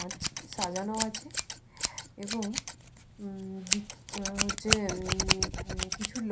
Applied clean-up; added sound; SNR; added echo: none; Scissors; -3 dB; reverberation time 0.3 s.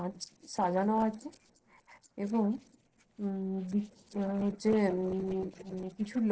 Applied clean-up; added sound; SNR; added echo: neural separator model SepFormer DNS4.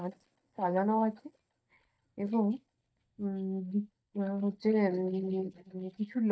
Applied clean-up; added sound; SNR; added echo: neural mask model DeepFilterNet 3.